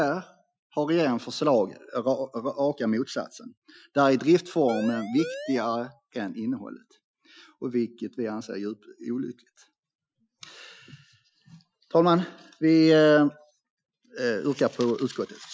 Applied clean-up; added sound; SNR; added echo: classical method Wiener filter.